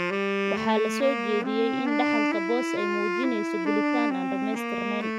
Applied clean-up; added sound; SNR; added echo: none; Wind instrument, woodwind instrument; -3 dB; none.